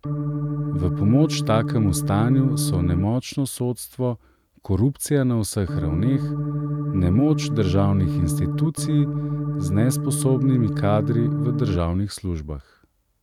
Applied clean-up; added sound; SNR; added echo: none; Organ; 2 dB; none.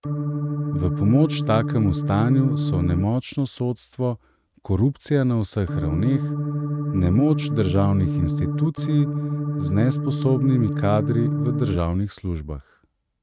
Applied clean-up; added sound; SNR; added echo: neural mask model RNNoise.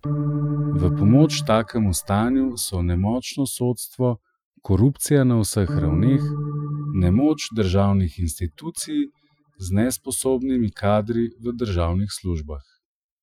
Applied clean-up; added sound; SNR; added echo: classical method Wiener filter.